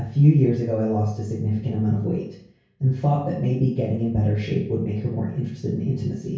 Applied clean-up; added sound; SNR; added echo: none; none; none; reverberation time 0.6 s.